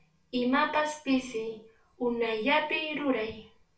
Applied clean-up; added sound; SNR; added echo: none; none; none; reverberation time 0.3 s.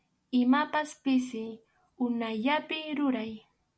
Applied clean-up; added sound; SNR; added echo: none; none; none; none.